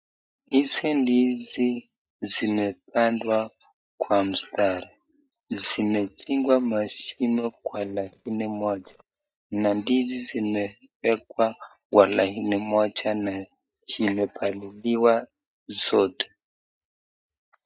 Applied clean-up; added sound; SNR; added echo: neural mask model DeepFilterNet 3.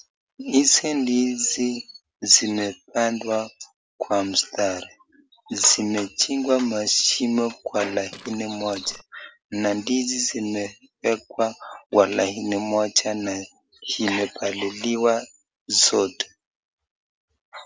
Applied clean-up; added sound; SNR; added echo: none; Walk, footsteps; 20 dB; none.